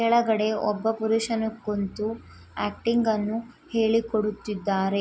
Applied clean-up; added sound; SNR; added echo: none; none; none; none.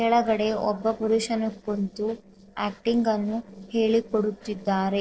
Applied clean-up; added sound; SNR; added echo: neural separator model SepFormer DNS4.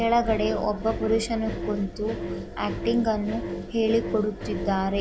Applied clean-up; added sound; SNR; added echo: none; Engine; 6 dB; none.